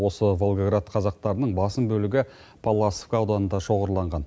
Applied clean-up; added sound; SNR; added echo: none; none; none; none.